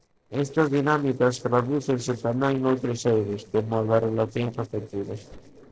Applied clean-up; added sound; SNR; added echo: neural separator model SepFormer DNS4.